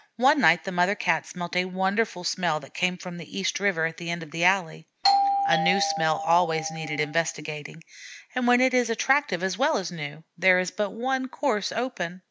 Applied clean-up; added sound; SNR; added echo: none; Doorbell; 0 dB; none.